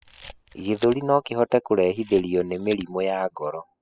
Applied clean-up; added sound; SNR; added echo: classical method spectral subtraction.